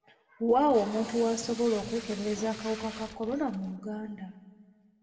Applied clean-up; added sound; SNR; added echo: none; Packing tape, duct tape; 14 dB; reverberation time 1.2 s.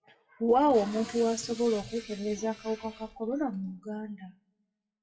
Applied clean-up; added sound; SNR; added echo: classical method WPE with log-MMSE.